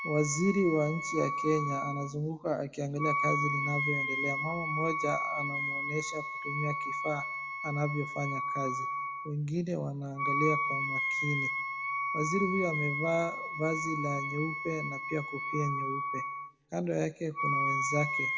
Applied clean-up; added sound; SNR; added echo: none; Wind instrument, woodwind instrument; 1 dB; reverberation time 0.9 s.